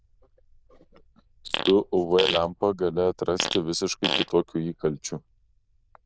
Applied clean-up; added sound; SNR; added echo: neural diffusion model UNIVERSE++.